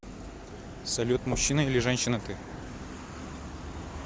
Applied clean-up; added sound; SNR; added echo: none; Knock; 12 dB; none.